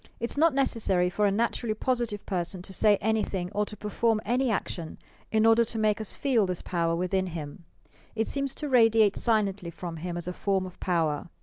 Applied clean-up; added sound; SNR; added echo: none; none; none; none.